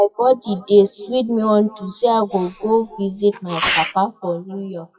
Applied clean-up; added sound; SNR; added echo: classical method WPE with log-MMSE.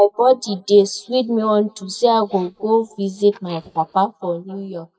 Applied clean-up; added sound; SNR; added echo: neural mask model DeepFilterNet 3.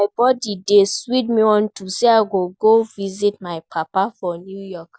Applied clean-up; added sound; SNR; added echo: none; none; none; none.